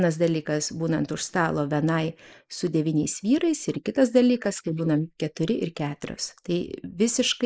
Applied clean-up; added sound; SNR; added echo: neural mask model Resemble Enhance denoiser.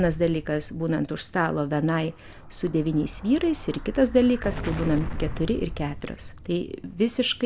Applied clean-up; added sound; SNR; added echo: none; Explosion; 10 dB; none.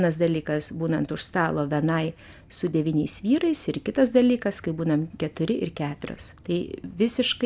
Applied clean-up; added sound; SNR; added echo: none; none; none; none.